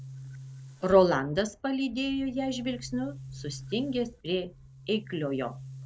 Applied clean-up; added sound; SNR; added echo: none; Boom; 15 dB; none.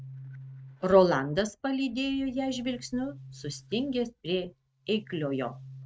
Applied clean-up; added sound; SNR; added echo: neural mask model RNNoise.